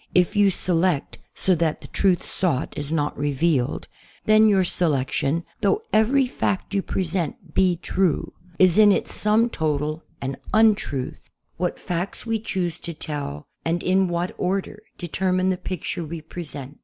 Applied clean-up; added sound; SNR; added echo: none; none; none; none.